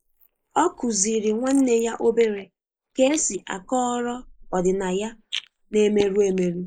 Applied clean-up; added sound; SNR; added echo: neural mask model Resemble Enhance denoiser.